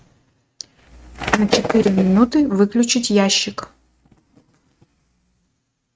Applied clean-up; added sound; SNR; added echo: neural mask model RNNoise.